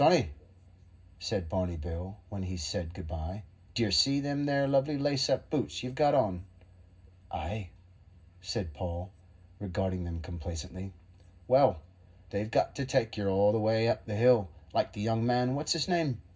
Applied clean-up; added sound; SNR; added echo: none; none; none; reverberation time 0.4 s.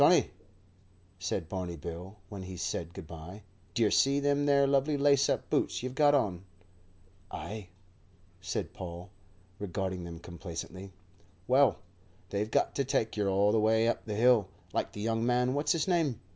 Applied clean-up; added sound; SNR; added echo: none; none; none; none.